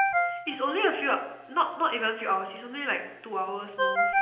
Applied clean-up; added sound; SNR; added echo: none; Ringtone; 1 dB; reverberation time 0.8 s.